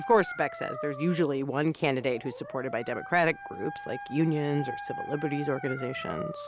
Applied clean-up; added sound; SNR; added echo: none; Dog; 11 dB; none.